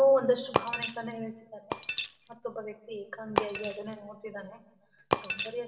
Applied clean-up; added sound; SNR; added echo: none; Shatter; 4 dB; reverberation time 0.8 s.